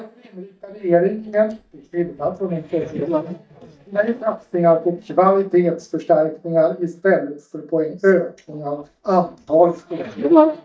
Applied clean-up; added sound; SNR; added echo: neural mask model DeepFilterNet 3.